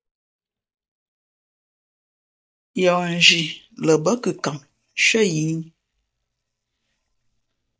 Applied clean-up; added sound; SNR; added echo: neural mask model DeepFilterNet 3.